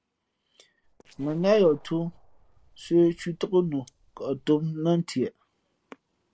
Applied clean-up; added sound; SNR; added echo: neural separator model SepFormer DNS4.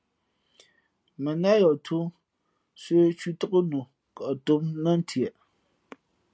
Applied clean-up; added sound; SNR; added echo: none; none; none; none.